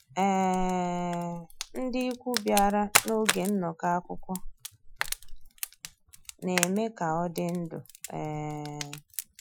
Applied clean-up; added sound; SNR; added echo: classical method Wiener filter.